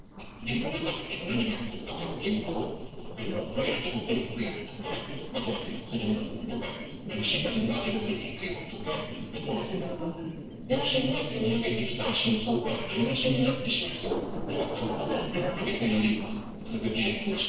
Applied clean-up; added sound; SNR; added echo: neural separator model SepFormer DNS4.